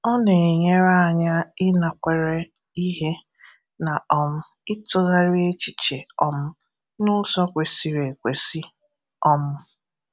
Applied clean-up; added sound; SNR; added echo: none; none; none; none.